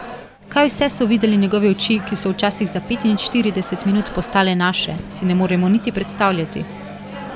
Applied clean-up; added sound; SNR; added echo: none; Microwave oven; 13 dB; none.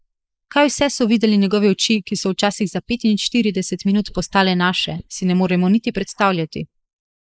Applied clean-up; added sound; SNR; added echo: neural mask model Resemble Enhance denoiser.